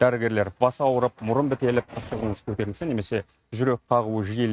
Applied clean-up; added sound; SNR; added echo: neural mask model RNNoise.